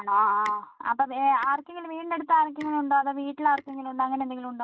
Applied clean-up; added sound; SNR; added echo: neural mask model RNNoise.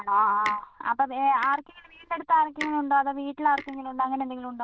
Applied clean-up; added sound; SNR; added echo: neural diffusion model UNIVERSE++.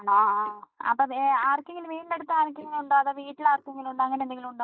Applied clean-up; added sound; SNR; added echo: neural mask model DeepFilterNet 3.